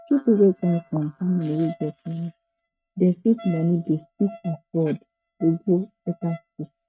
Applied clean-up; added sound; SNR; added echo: neural mask model RNNoise.